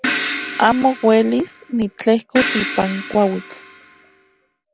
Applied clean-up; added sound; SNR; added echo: none; Crash cymbal; 6 dB; none.